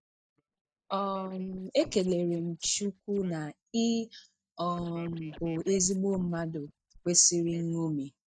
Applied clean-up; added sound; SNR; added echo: neural mask model DeepFilterNet 3.